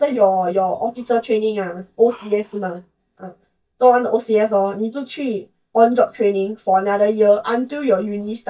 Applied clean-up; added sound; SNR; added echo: neural mask model DeepFilterNet 3.